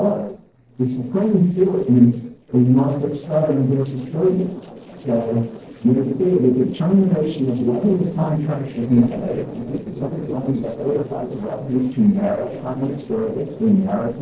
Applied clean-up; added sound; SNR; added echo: neural separator model SepFormer DNS4.